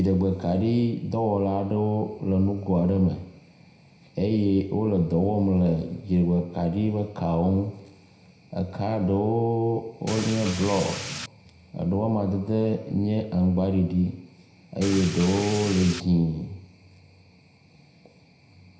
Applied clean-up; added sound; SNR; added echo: none; Rain; 9 dB; reverberation time 0.8 s.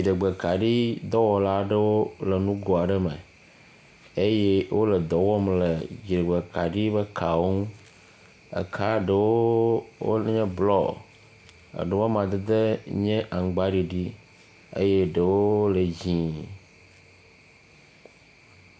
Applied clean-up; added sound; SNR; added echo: none; none; none; none.